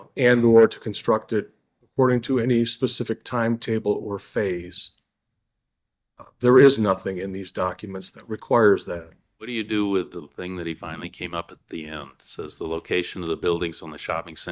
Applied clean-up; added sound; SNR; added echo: neural mask model DeepFilterNet 3.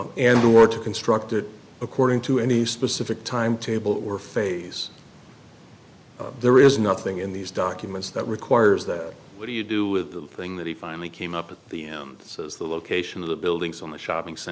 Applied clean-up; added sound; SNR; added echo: none; none; none; none.